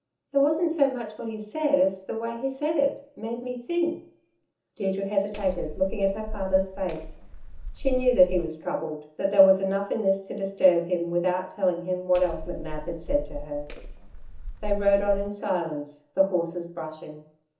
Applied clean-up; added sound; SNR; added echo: none; Hammer; 7 dB; reverberation time 0.7 s.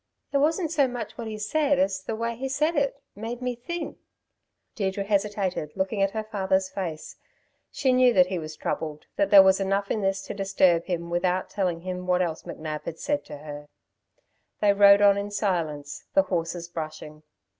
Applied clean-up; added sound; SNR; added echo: none; none; none; none.